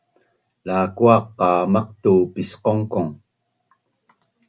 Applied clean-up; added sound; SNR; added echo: none; none; none; none.